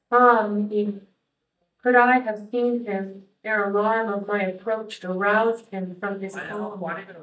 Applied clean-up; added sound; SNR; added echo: neural mask model DeepFilterNet 3.